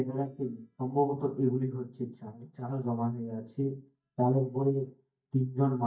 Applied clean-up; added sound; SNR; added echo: neural mask model DeepFilterNet 3.